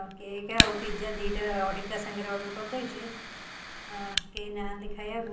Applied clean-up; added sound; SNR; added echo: none; Fire; -2 dB; reverberation time 0.6 s.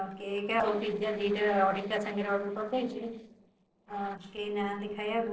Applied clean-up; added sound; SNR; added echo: neural separator model SepFormer DNS4.